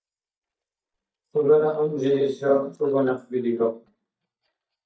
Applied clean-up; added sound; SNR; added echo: neural mask model DeepFilterNet 3.